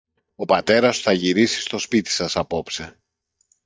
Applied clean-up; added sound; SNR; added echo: neural mask model DeepFilterNet 3.